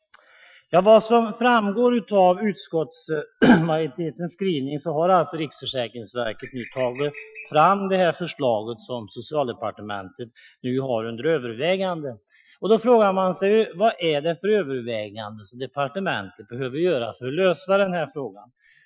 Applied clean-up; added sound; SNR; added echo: classical method Wiener filter.